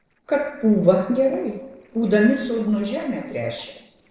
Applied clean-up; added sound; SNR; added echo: neural separator model SepFormer DNS4.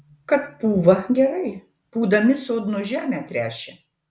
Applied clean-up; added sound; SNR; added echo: none; none; none; none.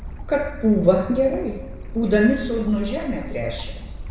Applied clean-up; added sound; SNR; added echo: none; Stream / Bird; 11 dB; reverberation time 1.0 s.